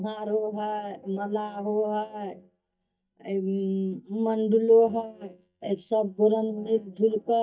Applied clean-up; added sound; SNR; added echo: neural mask model DeepFilterNet 3.